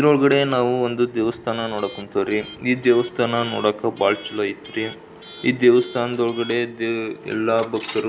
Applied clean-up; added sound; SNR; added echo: none; Coin (dropping) / Alarm; 19 dB; none.